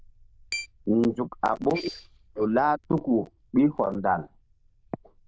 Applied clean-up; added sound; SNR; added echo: neural diffusion model UNIVERSE++.